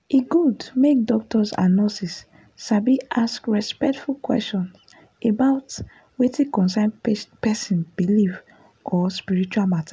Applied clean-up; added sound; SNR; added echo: none; none; none; none.